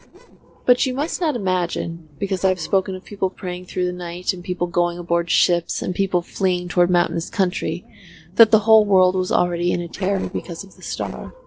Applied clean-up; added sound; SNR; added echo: neural separator model SepFormer DNS4.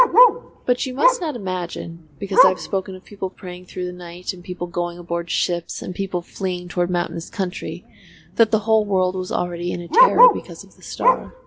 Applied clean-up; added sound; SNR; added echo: none; Bark; -1 dB; none.